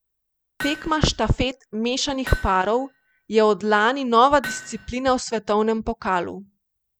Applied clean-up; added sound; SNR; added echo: none; Hammer; 16 dB; none.